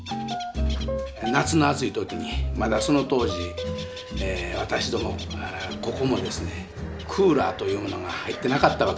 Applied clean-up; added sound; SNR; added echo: none; Bird + Breathing; 16 dB; none.